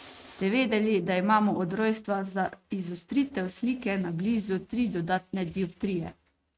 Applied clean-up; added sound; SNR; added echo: neural mask model RNNoise.